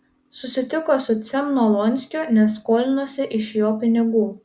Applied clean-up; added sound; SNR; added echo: none; none; none; none.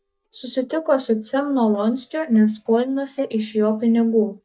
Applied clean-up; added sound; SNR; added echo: neural mask model DeepFilterNet 3.